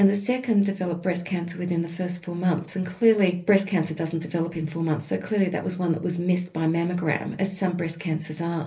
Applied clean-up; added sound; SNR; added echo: none; none; none; reverberation time 0.3 s.